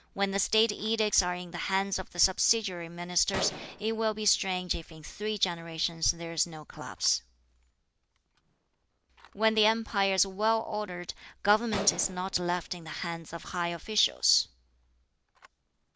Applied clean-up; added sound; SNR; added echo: none; Gunshot, gunfire; 17 dB; none.